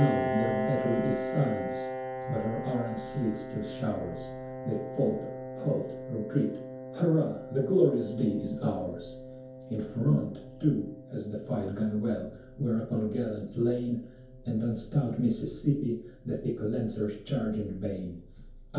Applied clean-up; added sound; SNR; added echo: none; Piano; 8 dB; reverberation time 0.6 s.